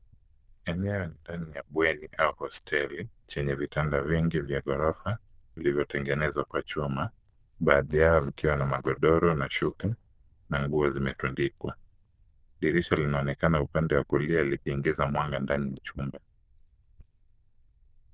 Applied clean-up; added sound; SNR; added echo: neural diffusion model UNIVERSE++.